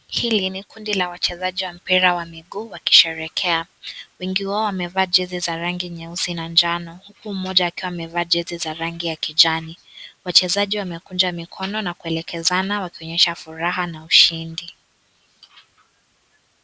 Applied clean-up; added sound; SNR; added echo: none; none; none; none.